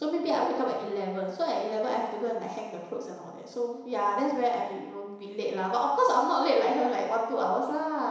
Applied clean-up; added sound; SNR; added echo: none; none; none; reverberation time 1.0 s.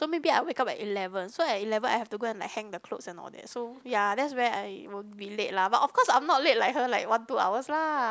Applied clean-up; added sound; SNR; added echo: none; none; none; none.